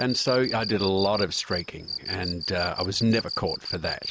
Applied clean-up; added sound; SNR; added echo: none; Cricket; 8 dB; none.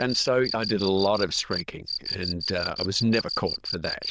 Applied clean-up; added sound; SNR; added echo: neural diffusion model UNIVERSE++.